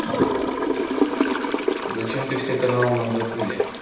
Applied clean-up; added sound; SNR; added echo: none; Toilet flush / Gurgling; -2 dB; reverberation time 0.9 s.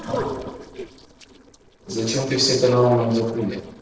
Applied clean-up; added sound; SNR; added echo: neural separator model SepFormer DNS4.